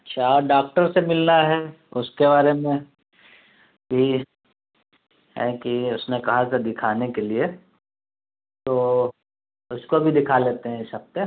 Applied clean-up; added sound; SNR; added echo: none; none; none; none.